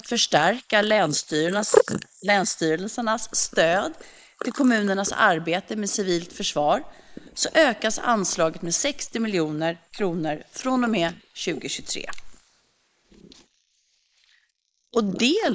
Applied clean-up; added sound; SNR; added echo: neural mask model Resemble Enhance denoiser.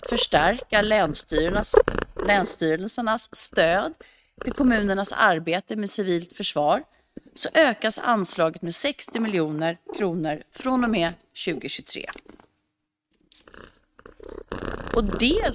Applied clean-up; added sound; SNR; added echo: neural mask model RNNoise.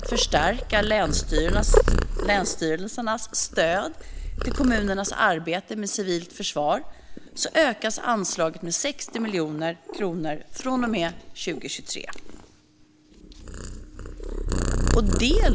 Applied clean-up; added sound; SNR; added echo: none; Purr; 1 dB; none.